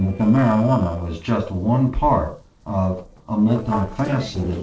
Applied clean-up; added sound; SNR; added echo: neural separator model SepFormer DNS4.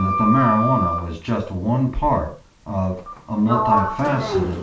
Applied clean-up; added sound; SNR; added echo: none; Sliding door; 4 dB; reverberation time 0.3 s.